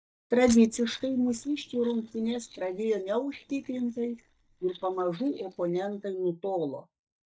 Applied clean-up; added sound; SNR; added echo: neural mask model DeepFilterNet 3.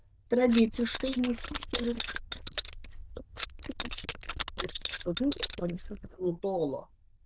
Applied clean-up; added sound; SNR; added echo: neural diffusion model UNIVERSE++.